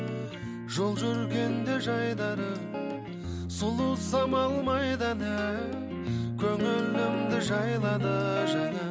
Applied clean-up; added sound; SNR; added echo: none; none; none; none.